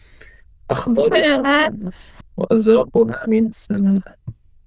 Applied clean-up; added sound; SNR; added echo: neural diffusion model UNIVERSE++.